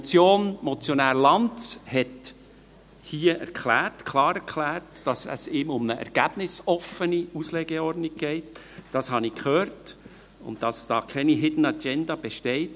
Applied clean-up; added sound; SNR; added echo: none; none; none; none.